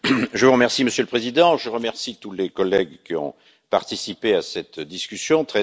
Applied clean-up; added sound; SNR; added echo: none; none; none; none.